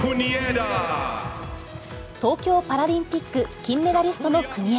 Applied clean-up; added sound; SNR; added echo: none; none; none; none.